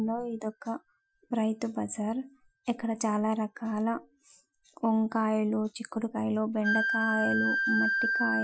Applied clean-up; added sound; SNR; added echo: classical method Wiener filter.